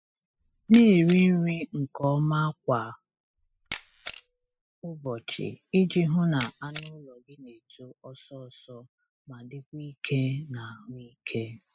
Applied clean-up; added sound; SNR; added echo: classical method spectral subtraction.